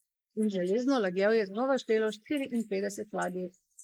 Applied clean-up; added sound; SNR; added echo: neural mask model Resemble Enhance denoiser.